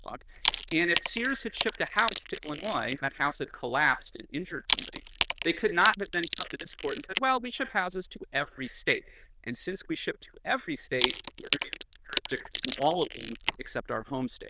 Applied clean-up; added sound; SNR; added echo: neural diffusion model UNIVERSE++.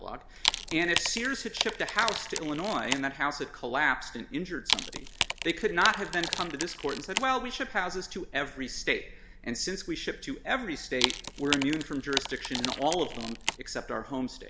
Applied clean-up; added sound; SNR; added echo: none; Wood; 3 dB; none.